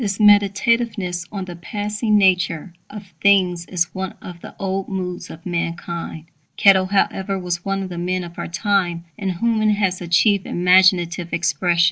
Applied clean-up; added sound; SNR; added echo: none; none; none; none.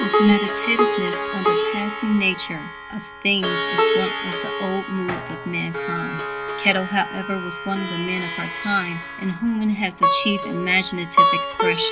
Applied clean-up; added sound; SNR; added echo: none; Plucked string instrument; 0 dB; none.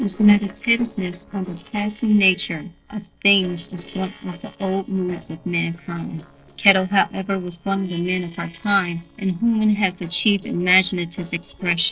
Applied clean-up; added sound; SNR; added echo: neural separator model SepFormer DNS4.